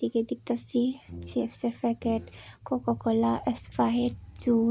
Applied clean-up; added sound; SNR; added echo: none; Brass instrument; 17 dB; none.